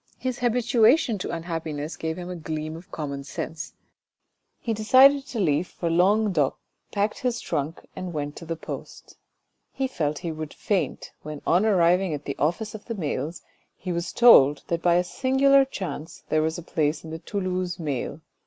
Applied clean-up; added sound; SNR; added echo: none; none; none; none.